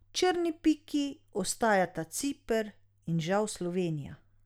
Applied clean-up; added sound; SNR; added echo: none; none; none; none.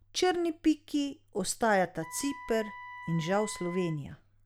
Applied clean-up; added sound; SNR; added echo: none; Wind instrument, woodwind instrument; 15 dB; none.